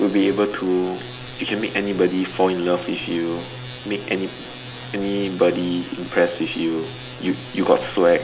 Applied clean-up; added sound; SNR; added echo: none; none; none; none.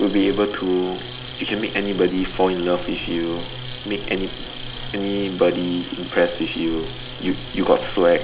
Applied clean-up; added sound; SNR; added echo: none; Insect; 12 dB; none.